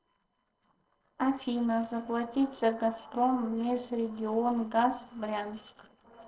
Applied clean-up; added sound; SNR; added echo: neural separator model SepFormer DNS4.